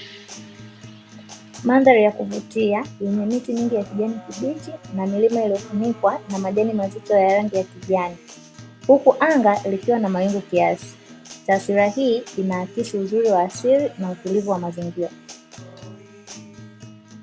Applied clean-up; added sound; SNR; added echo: none; Acoustic guitar; 20 dB; none.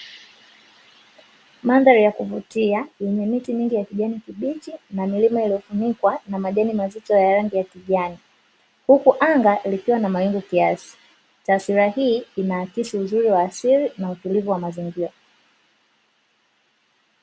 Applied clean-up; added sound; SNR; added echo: none; none; none; none.